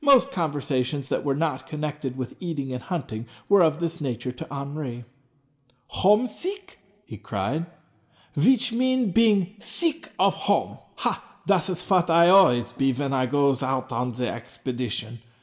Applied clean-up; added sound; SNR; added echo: none; none; none; reverberation time 0.9 s.